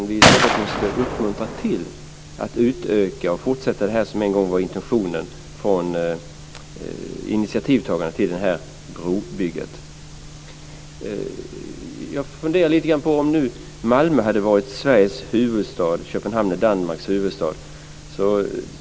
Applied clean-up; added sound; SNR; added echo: none; Gunshot, gunfire; -1 dB; none.